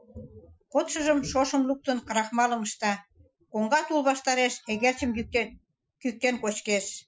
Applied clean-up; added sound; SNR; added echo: classical method Wiener filter.